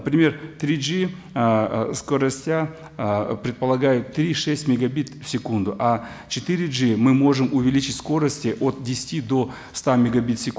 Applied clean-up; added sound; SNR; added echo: none; none; none; none.